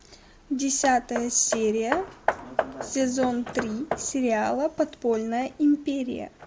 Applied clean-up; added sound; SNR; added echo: none; Hammer; 9 dB; none.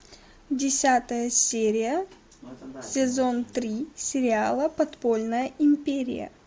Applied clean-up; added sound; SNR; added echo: none; none; none; none.